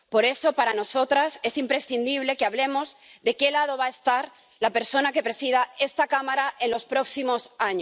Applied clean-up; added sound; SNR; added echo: none; none; none; none.